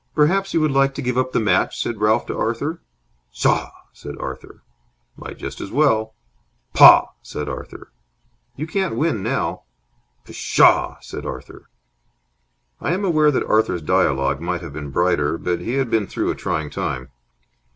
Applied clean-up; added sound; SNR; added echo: none; none; none; none.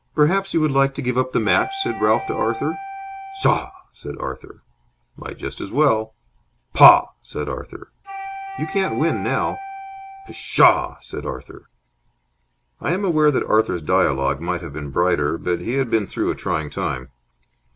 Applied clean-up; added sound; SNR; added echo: none; Wind instrument, woodwind instrument; 11 dB; none.